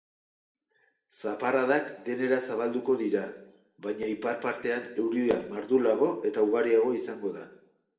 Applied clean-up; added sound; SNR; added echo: none; none; none; reverberation time 0.8 s.